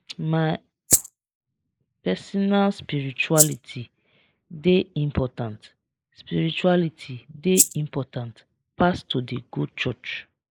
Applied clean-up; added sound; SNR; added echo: neural mask model Resemble Enhance denoiser.